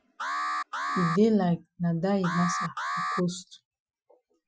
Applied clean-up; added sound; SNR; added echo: classical method Wiener filter.